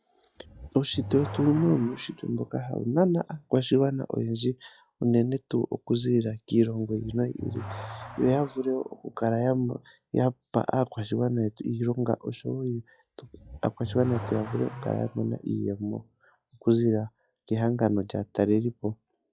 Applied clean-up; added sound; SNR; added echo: classical method log-MMSE.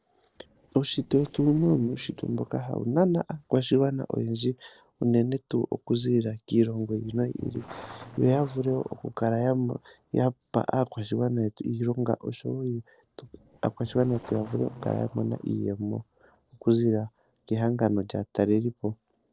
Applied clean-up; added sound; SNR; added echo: neural separator model SepFormer DNS4.